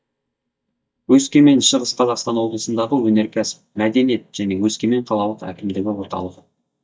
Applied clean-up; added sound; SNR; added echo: neural mask model DeepFilterNet 3.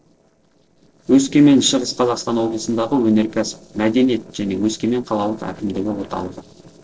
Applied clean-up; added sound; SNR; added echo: neural separator model SepFormer DNS4.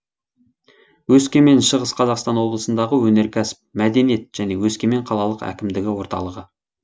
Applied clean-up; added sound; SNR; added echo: none; none; none; none.